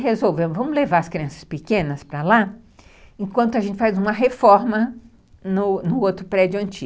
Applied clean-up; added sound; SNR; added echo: none; none; none; none.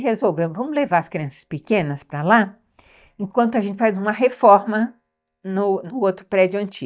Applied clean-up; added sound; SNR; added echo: neural mask model DeepFilterNet 3.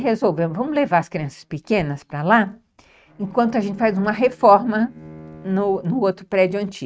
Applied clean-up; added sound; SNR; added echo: neural mask model RNNoise.